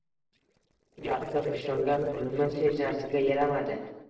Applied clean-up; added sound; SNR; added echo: neural separator model SepFormer DNS4.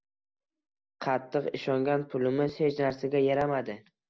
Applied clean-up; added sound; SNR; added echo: none; none; none; none.